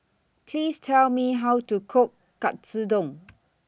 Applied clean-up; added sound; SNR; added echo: none; none; none; none.